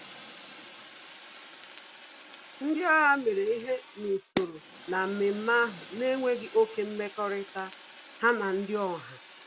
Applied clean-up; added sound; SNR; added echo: none; Fire; 15 dB; none.